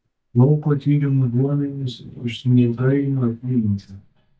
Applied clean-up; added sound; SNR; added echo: neural mask model DeepFilterNet 3.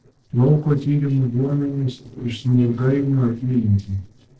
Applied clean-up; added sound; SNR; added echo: neural separator model SepFormer DNS4.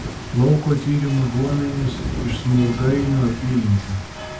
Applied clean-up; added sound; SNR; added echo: none; Rain; 9 dB; reverberation time 0.3 s.